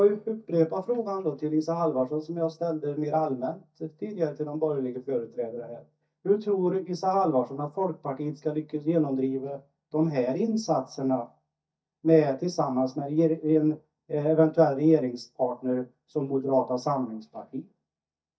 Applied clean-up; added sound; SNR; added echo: neural mask model DeepFilterNet 3.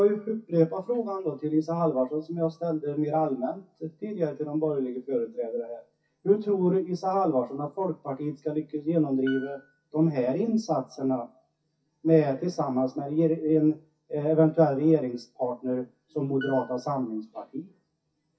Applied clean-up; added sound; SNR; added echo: classical method WPE with log-MMSE.